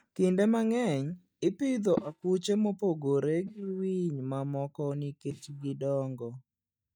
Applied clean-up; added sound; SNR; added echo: neural mask model DeepFilterNet 3.